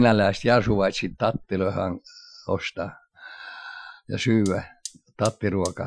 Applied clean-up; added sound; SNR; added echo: classical method Wiener filter.